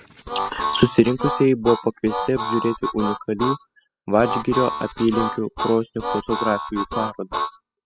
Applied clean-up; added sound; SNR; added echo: classical method spectral subtraction.